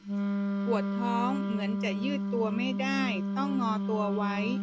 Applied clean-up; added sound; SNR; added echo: none; Wind instrument, woodwind instrument; -2 dB; none.